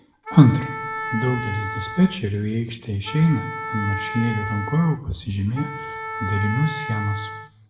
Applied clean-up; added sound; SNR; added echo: none; Wind instrument, woodwind instrument; 9 dB; reverberation time 0.9 s.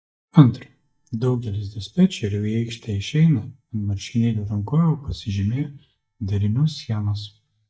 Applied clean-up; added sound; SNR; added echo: neural mask model DeepFilterNet 3.